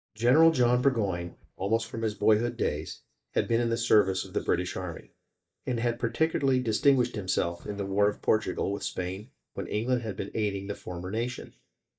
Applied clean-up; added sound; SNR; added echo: neural mask model DeepFilterNet 3.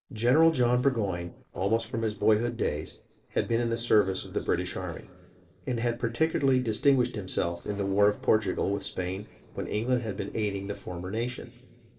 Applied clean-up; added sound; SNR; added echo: neural separator model SepFormer DNS4.